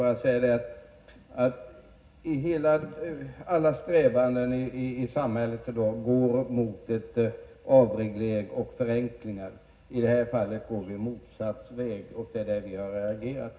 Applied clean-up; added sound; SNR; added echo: none; none; none; reverberation time 0.4 s.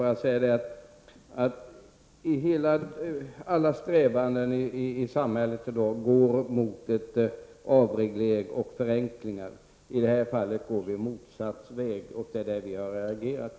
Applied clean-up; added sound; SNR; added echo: none; none; none; none.